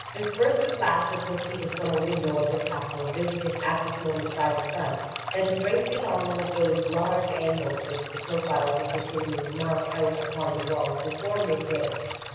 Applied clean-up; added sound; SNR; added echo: none; Stream; 7 dB; reverberation time 1.1 s.